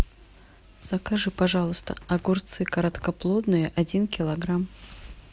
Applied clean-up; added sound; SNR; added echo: none; none; none; none.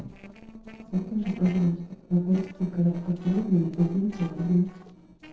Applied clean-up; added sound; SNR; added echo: neural separator model SepFormer DNS4.